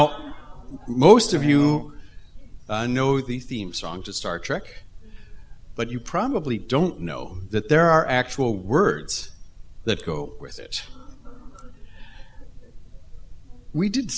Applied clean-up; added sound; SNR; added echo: none; none; none; none.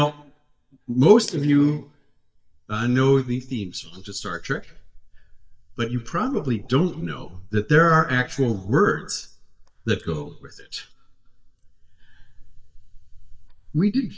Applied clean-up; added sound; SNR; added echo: neural mask model DeepFilterNet 3.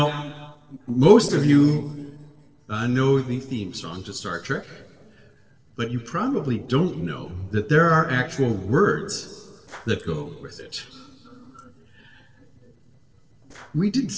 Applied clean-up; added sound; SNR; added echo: neural separator model SepFormer DNS4.